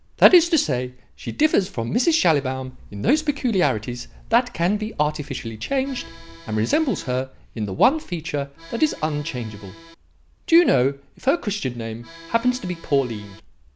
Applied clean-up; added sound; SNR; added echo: none; Accordion + Buzz; 19 dB; none.